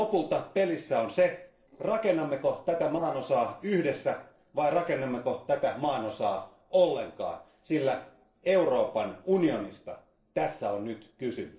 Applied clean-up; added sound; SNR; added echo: neural separator model SepFormer DNS4.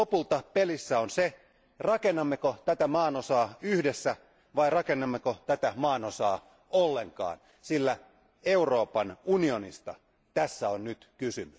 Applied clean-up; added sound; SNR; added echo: none; none; none; none.